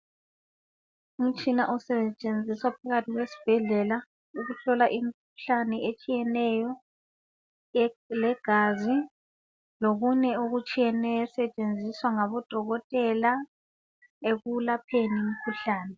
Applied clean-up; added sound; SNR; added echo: none; none; none; none.